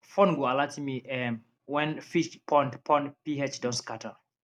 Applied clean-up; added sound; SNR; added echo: none; none; none; none.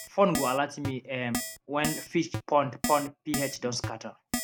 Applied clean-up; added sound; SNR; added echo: none; Keyboard (musical); 7 dB; none.